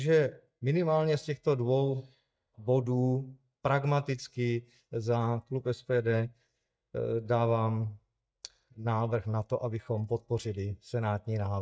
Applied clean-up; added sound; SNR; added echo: neural mask model DeepFilterNet 3.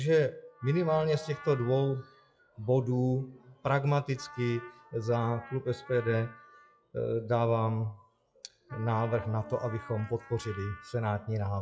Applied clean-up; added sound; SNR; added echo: classical method WPE with log-MMSE.